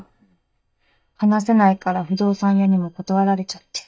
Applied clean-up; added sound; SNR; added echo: neural mask model DeepFilterNet 3.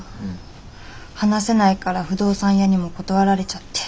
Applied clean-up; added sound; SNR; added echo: none; none; none; none.